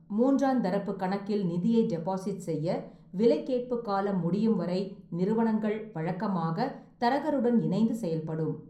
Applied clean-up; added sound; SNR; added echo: none; none; none; reverberation time 0.6 s.